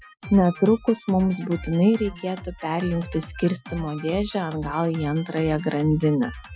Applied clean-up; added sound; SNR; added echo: classical method Wiener filter.